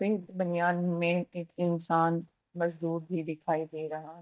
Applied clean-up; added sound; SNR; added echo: neural mask model DeepFilterNet 3.